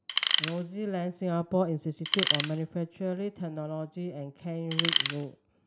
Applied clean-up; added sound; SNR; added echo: none; Tools; -3 dB; none.